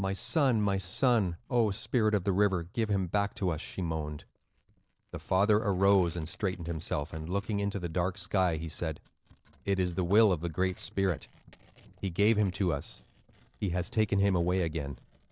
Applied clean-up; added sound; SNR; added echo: neural separator model SepFormer DNS4.